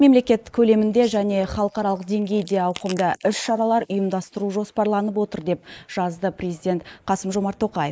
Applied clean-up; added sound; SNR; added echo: neural mask model Resemble Enhance denoiser.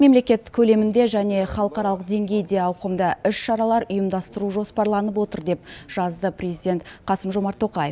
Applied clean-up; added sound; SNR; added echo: none; none; none; none.